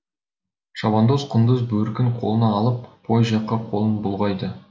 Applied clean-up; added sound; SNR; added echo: none; none; none; none.